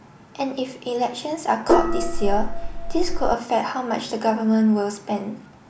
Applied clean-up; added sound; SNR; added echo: none; Gong; -4 dB; none.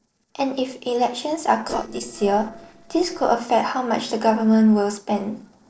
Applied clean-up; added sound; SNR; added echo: neural separator model SepFormer DNS4.